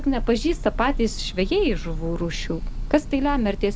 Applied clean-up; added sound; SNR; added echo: none; Bird / Breathing; 5 dB; none.